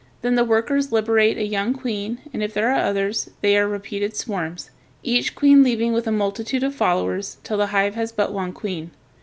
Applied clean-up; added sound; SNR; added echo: none; none; none; none.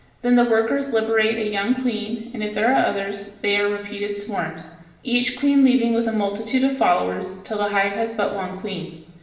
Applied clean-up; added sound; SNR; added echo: none; none; none; reverberation time 0.8 s.